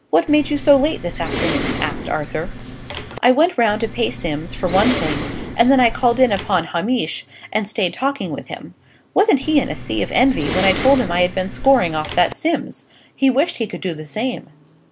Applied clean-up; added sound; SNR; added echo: none; Respiratory sounds; 7 dB; none.